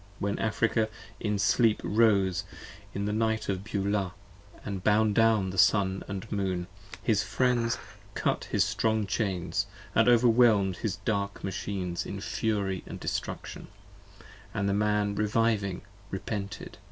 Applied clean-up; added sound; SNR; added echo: none; Dishes, pots, and pans; 15 dB; none.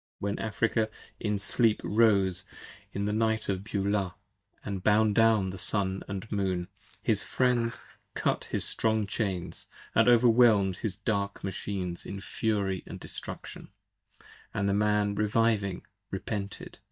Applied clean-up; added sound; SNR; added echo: neural mask model DeepFilterNet 3.